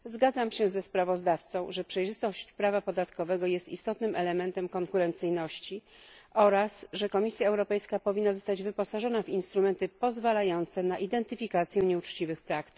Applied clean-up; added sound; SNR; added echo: none; none; none; none.